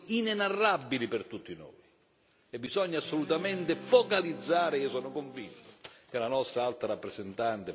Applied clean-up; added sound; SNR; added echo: none; Guitar; 15 dB; none.